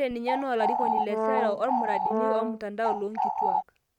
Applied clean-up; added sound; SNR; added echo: neural mask model RNNoise.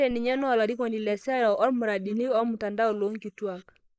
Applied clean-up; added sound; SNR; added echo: neural mask model Resemble Enhance denoiser.